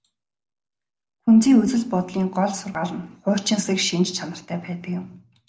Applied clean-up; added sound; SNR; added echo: none; none; none; none.